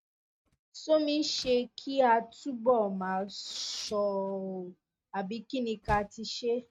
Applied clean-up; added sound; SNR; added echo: neural mask model RNNoise.